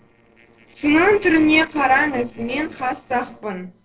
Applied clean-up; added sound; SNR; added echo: neural separator model SepFormer DNS4.